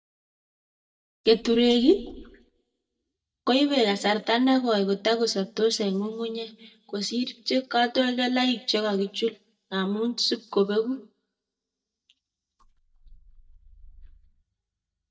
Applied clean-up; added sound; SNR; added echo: neural mask model DeepFilterNet 3.